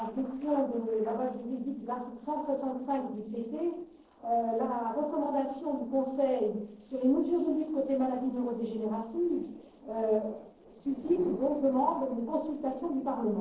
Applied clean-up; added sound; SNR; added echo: neural separator model SepFormer DNS4.